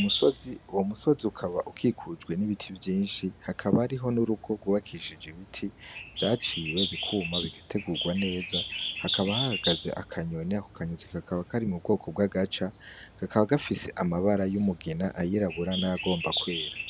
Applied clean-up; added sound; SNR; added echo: none; Bird; 8 dB; none.